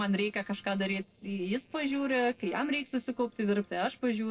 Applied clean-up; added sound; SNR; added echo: neural separator model SepFormer DNS4.